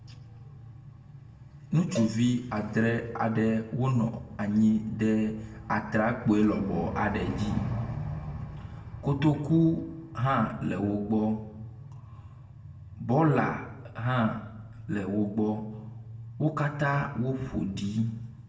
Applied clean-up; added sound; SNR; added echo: none; Cowbell; 16 dB; reverberation time 0.6 s.